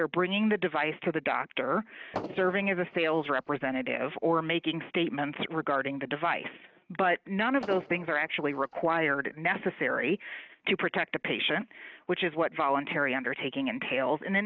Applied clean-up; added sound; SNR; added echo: neural mask model RNNoise.